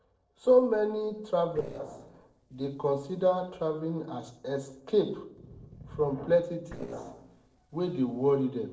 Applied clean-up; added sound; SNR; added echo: neural separator model SepFormer DNS4.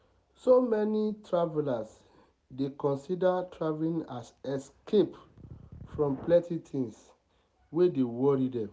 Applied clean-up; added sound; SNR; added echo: none; none; none; none.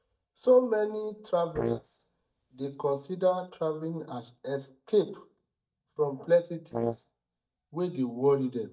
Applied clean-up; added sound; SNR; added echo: neural mask model DeepFilterNet 3.